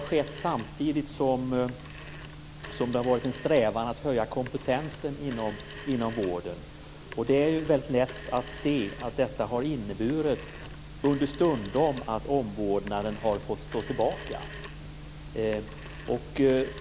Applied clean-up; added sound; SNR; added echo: none; Telephone; 16 dB; none.